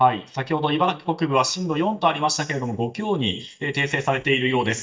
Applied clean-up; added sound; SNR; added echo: neural mask model DeepFilterNet 3.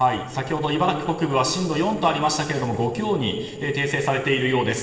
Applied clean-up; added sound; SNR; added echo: neural separator model SepFormer DNS4.